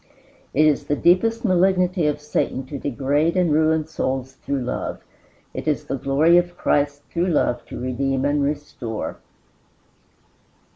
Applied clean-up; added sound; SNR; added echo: none; none; none; none.